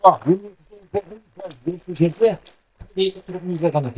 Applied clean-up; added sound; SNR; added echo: neural mask model DeepFilterNet 3.